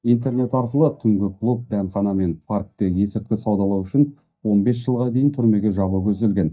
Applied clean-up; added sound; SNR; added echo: neural mask model DeepFilterNet 3.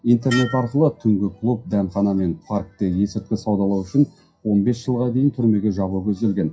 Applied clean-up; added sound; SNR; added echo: classical method WPE with log-MMSE.